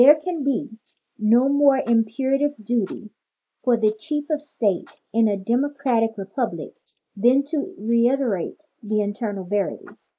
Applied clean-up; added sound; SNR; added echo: neural mask model Resemble Enhance denoiser.